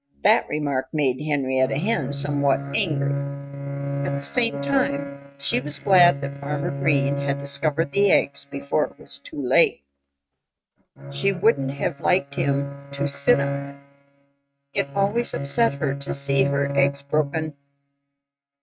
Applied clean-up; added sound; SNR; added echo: neural mask model RNNoise.